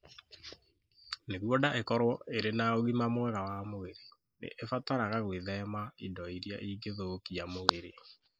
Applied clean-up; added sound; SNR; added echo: neural mask model Resemble Enhance denoiser.